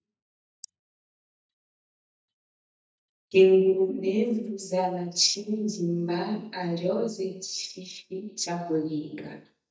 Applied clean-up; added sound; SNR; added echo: neural mask model DeepFilterNet 3.